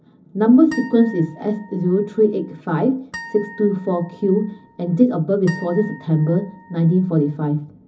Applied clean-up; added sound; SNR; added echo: none; Harp; 20 dB; reverberation time 0.4 s.